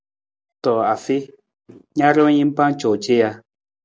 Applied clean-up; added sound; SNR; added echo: none; none; none; none.